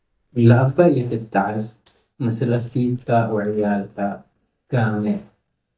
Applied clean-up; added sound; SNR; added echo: neural mask model DeepFilterNet 3.